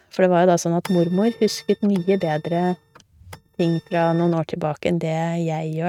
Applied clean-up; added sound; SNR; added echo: neural mask model RNNoise.